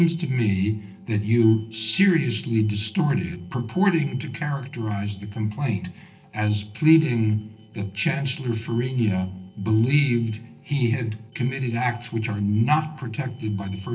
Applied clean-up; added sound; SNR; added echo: neural separator model SepFormer DNS4.